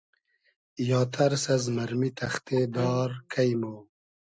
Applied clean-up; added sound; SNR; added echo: none; Bowed string instrument; 12 dB; none.